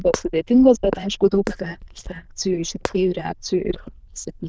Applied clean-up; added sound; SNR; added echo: neural diffusion model UNIVERSE++.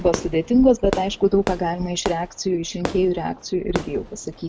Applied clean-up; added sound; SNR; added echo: none; Fireworks; 11 dB; none.